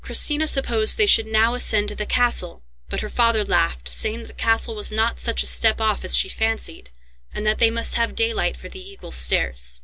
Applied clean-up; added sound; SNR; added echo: none; none; none; none.